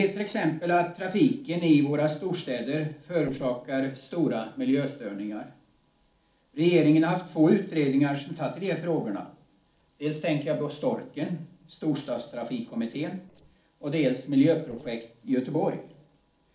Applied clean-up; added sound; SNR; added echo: neural separator model SepFormer DNS4.